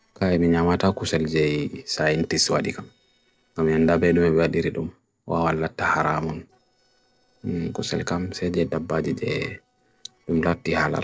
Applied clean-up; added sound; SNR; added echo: neural separator model SepFormer DNS4.